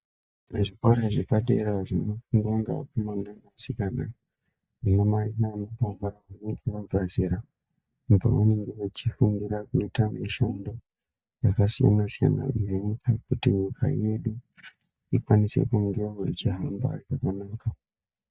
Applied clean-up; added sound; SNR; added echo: neural mask model DeepFilterNet 3.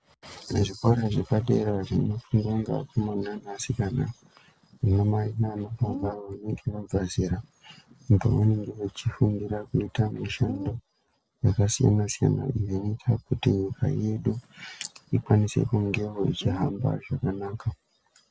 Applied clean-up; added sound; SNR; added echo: neural separator model SepFormer DNS4.